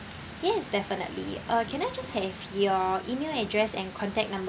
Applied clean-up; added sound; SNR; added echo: none; none; none; none.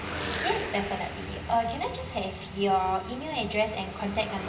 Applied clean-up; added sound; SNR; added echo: none; Car passing by / Traffic noise, roadway noise / Engine; 10 dB; reverberation time 1.0 s.